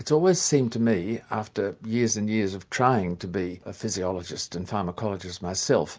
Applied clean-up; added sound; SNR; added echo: none; none; none; none.